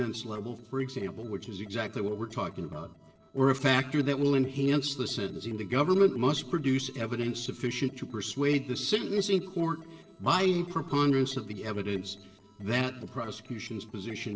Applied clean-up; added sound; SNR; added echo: neural separator model SepFormer DNS4.